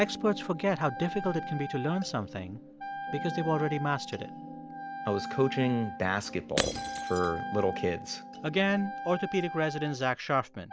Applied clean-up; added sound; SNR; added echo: none; Wind instrument, woodwind instrument + Shatter / Crushing; 8 dB; none.